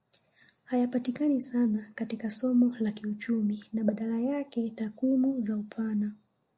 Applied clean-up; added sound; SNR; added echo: none; none; none; none.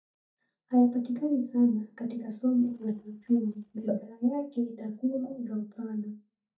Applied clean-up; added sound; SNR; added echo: neural mask model DeepFilterNet 3.